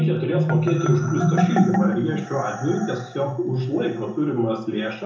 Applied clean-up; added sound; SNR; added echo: none; Marimba, xylophone; 0 dB; reverberation time 0.6 s.